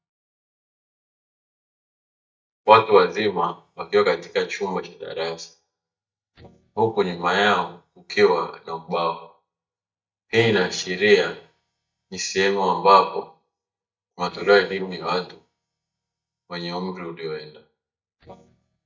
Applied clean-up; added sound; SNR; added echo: neural mask model DeepFilterNet 3.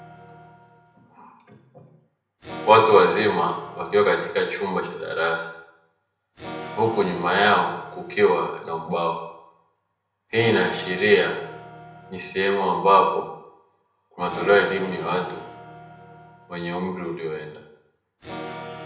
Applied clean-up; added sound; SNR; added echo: none; Electric guitar / Acoustic guitar; 17 dB; reverberation time 0.7 s.